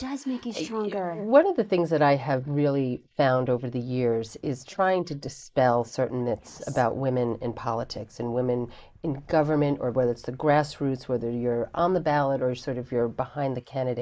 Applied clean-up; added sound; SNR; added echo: neural mask model Resemble Enhance denoiser.